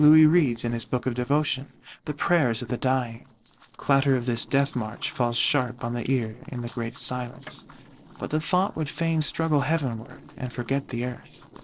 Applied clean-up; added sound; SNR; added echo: neural separator model SepFormer DNS4.